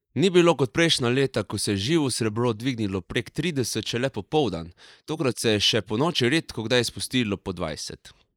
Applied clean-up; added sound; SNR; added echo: neural mask model Resemble Enhance denoiser.